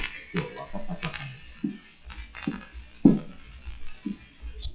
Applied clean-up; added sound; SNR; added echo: classical method WPE with log-MMSE.